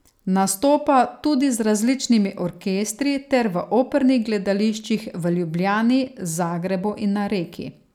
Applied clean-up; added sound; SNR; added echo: none; none; none; none.